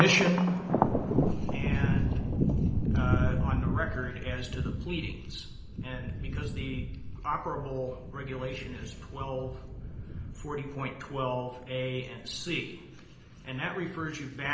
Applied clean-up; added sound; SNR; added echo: none; Thunder; -2 dB; reverberation time 0.8 s.